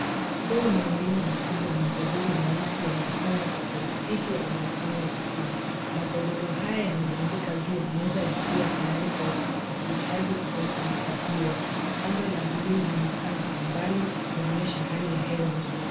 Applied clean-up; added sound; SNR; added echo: none; Engine; 0 dB; reverberation time 0.4 s.